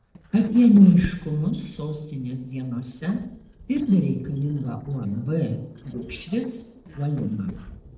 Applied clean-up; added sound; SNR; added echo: neural separator model SepFormer DNS4.